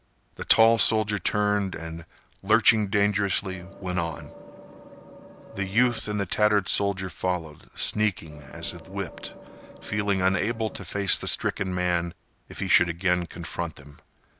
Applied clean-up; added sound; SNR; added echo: none; Vehicle; 16 dB; none.